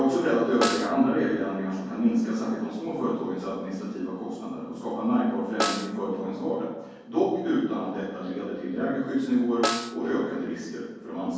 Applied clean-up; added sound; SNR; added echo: none; Snare drum; 7 dB; reverberation time 1.3 s.